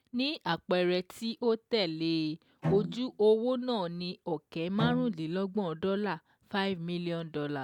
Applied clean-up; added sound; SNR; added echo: none; Bowed string instrument; 6 dB; none.